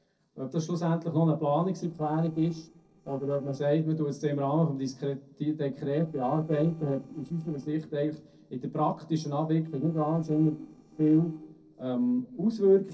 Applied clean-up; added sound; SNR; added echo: neural separator model SepFormer DNS4.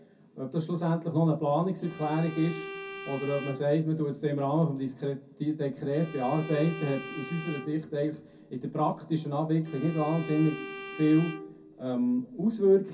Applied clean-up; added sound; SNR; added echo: none; Bowed string instrument; 14 dB; reverberation time 0.3 s.